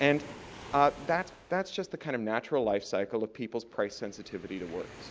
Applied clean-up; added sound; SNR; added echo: none; Waves, surf; 19 dB; none.